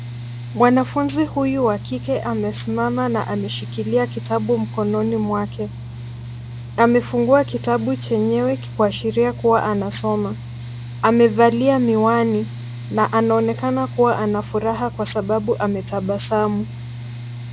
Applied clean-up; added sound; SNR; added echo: none; Mechanical fan; 11 dB; none.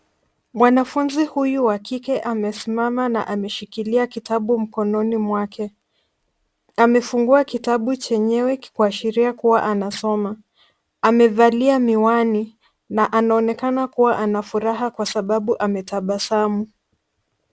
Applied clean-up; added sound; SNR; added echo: none; none; none; none.